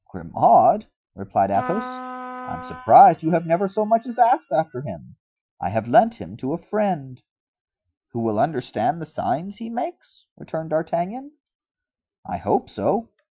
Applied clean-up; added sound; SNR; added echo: classical method Wiener filter.